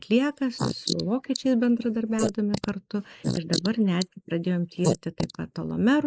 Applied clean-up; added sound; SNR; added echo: neural mask model Resemble Enhance denoiser.